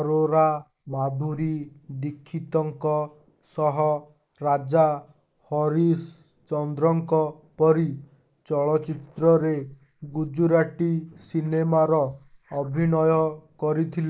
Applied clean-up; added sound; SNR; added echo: neural mask model Resemble Enhance denoiser.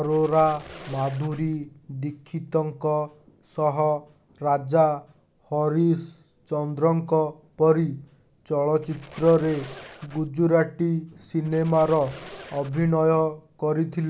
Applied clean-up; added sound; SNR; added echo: none; Squeak; 20 dB; none.